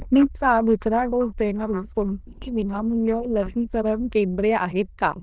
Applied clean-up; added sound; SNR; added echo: neural diffusion model UNIVERSE++.